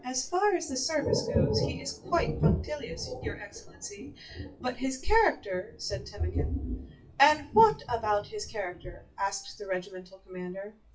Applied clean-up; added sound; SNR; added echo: classical method WPE with log-MMSE.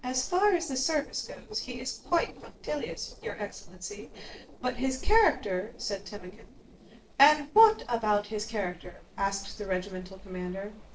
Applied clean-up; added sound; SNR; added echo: neural separator model SepFormer DNS4.